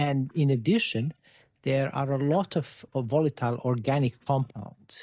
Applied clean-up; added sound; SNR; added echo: neural mask model DeepFilterNet 3.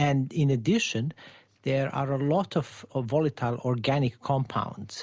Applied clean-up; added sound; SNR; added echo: none; none; none; none.